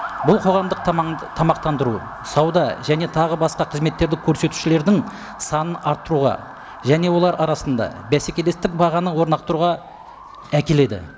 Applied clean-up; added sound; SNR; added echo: none; Motor vehicle (road) / Siren; 15 dB; none.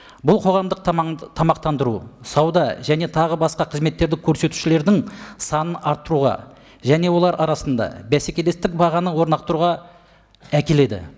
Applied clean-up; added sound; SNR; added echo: none; none; none; none.